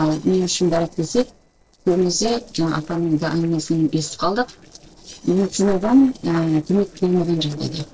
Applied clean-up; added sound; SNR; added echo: neural separator model SepFormer DNS4.